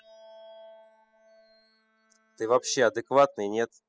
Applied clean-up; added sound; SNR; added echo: classical method spectral subtraction.